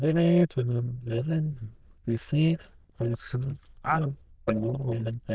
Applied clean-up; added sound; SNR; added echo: neural diffusion model UNIVERSE++.